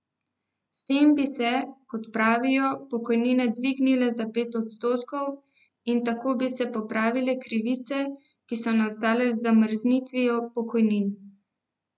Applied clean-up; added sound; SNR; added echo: none; none; none; none.